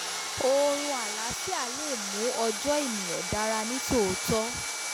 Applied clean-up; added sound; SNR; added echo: none; Sawing; 3 dB; none.